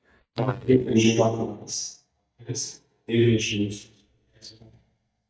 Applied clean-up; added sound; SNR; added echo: neural mask model DeepFilterNet 3.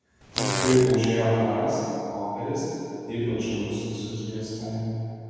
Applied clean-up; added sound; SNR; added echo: none; Fart; 4 dB; reverberation time 2.1 s.